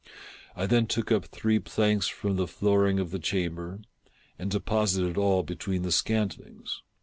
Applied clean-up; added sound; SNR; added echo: none; none; none; none.